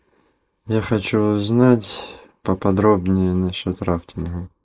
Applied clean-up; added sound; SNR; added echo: neural mask model Resemble Enhance denoiser.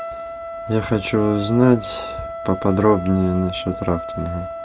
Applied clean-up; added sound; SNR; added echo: none; Trumpet; 10 dB; none.